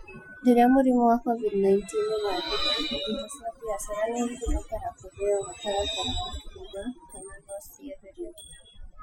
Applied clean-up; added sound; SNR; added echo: classical method Wiener filter.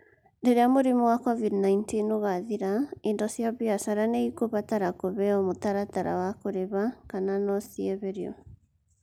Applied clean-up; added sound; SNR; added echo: none; none; none; none.